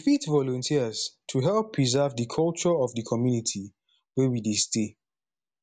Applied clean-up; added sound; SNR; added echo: none; none; none; none.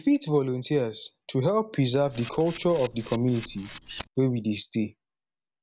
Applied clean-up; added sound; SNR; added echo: none; Camera; 14 dB; none.